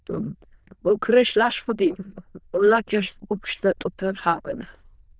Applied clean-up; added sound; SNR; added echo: neural diffusion model UNIVERSE++.